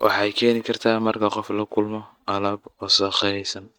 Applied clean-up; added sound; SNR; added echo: neural mask model DeepFilterNet 3.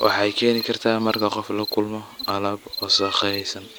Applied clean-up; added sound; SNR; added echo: none; Cricket; 13 dB; none.